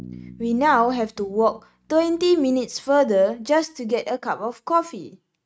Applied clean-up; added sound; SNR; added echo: neural mask model RNNoise.